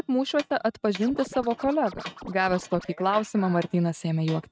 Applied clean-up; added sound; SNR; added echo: neural mask model RNNoise.